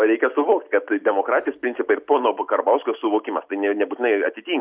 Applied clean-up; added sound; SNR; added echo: none; none; none; none.